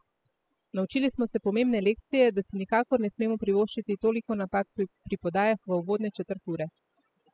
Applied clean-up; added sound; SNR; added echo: classical method spectral subtraction.